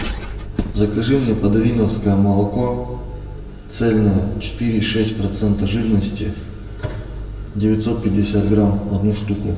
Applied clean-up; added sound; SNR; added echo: none; none; none; reverberation time 1.2 s.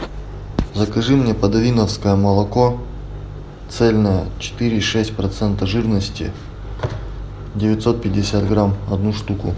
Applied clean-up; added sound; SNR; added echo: none; none; none; none.